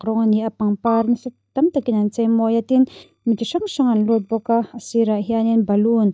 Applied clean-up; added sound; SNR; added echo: neural mask model DeepFilterNet 3.